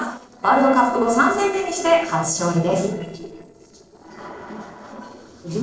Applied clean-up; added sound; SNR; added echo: neural separator model SepFormer DNS4.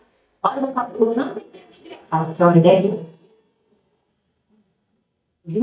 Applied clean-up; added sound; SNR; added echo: neural mask model DeepFilterNet 3.